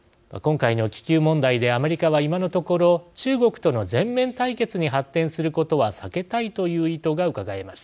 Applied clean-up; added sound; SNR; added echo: none; none; none; none.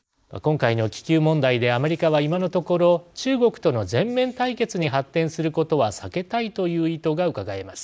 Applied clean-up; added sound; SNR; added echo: neural mask model Resemble Enhance denoiser.